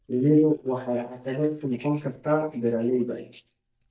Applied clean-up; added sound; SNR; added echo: neural mask model DeepFilterNet 3.